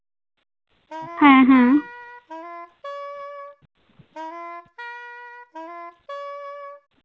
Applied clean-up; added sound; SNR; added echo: none; Wind instrument, woodwind instrument; 13 dB; none.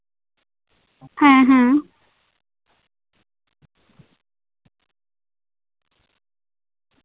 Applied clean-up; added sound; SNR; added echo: none; none; none; none.